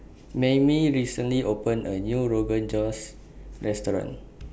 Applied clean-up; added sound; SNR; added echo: none; none; none; none.